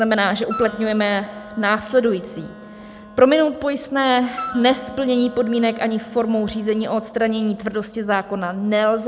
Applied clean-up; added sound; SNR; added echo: none; Wind instrument, woodwind instrument; 16 dB; none.